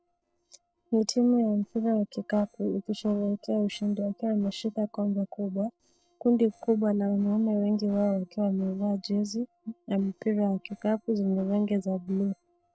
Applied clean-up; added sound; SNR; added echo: neural separator model SepFormer DNS4.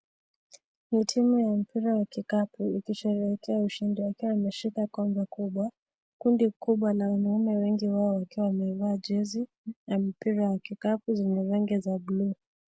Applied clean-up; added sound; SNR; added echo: none; none; none; none.